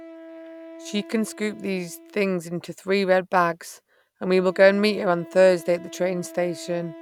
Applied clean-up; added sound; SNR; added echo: none; Wind instrument, woodwind instrument; 20 dB; none.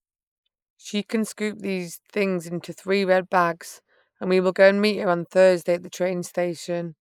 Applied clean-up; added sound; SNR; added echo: neural mask model Resemble Enhance denoiser.